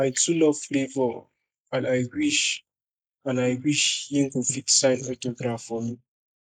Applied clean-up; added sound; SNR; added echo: neural mask model Resemble Enhance denoiser.